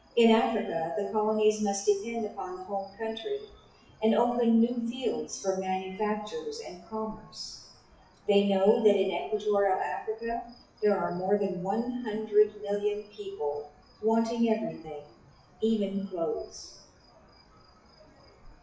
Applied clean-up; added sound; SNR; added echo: classical method WPE with log-MMSE.